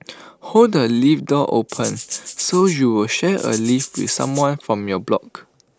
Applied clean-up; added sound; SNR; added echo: neural mask model Resemble Enhance denoiser.